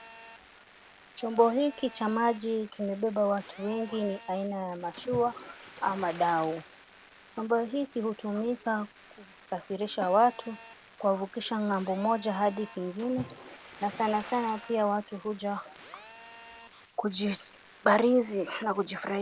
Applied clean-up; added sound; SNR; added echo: none; Splash, splatter + Telephone; 18 dB; none.